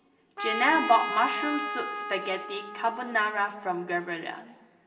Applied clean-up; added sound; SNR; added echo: none; Trumpet; 7 dB; reverberation time 2.3 s.